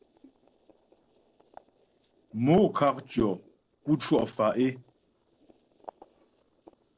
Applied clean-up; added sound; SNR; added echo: neural separator model SepFormer DNS4.